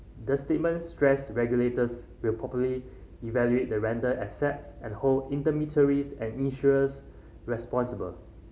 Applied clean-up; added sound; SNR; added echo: none; none; none; none.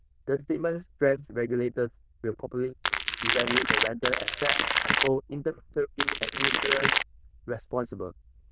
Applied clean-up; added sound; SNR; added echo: neural diffusion model UNIVERSE++.